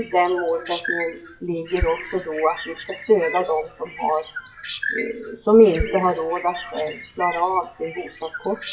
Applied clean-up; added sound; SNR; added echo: classical method WPE with log-MMSE.